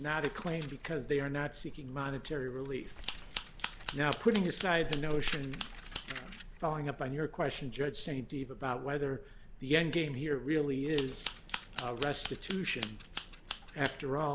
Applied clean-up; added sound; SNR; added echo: none; Scissors; -5 dB; none.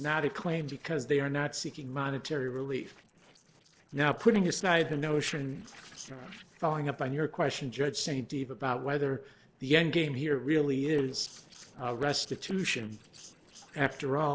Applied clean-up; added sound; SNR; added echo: neural separator model SepFormer DNS4.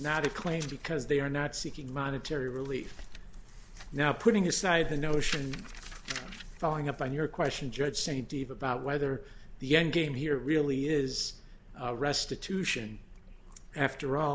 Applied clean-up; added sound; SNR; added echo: none; none; none; none.